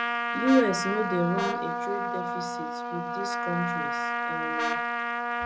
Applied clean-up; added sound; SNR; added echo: none; Trumpet + Brass instrument; -1 dB; none.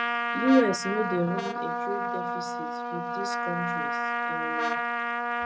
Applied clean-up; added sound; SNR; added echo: neural mask model RNNoise.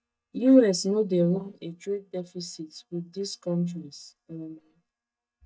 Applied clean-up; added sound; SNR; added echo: neural mask model DeepFilterNet 3.